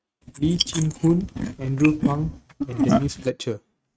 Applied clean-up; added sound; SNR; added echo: neural mask model RNNoise.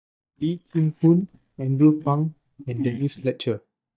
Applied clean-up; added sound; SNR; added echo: neural mask model DeepFilterNet 3.